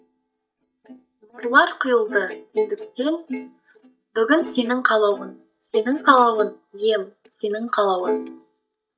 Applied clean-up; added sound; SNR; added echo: neural mask model DeepFilterNet 3.